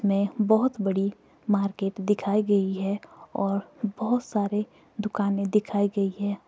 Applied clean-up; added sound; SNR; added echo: none; none; none; none.